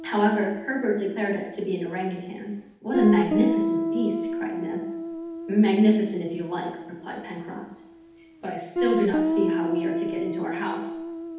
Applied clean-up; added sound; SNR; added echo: none; Guitar; 3 dB; reverberation time 0.8 s.